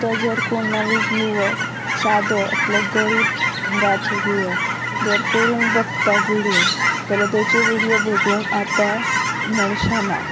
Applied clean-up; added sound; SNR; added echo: none; Chirp, tweet / Fowl; -2 dB; none.